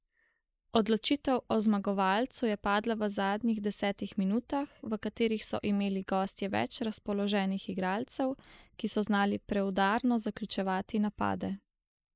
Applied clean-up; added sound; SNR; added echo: neural mask model Resemble Enhance denoiser.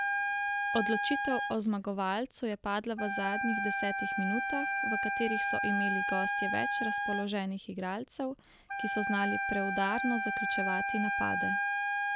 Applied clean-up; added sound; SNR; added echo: none; Wind instrument, woodwind instrument; -1 dB; none.